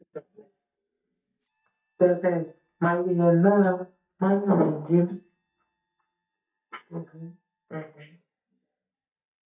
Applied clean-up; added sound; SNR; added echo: neural mask model DeepFilterNet 3.